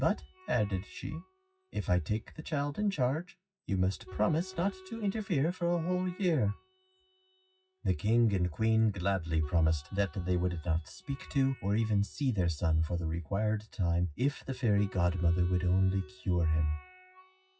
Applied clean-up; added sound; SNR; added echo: classical method WPE with log-MMSE.